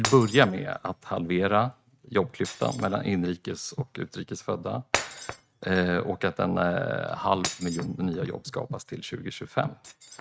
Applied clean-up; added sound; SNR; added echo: neural mask model RNNoise.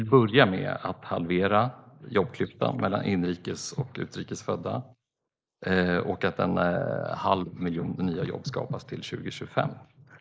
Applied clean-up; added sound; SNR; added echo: neural mask model Resemble Enhance denoiser.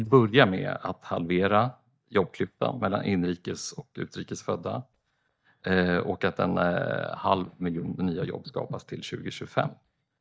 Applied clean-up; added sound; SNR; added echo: neural mask model DeepFilterNet 3.